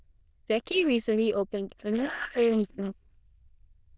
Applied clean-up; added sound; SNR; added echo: neural diffusion model UNIVERSE++.